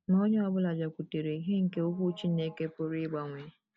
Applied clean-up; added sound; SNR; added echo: none; none; none; none.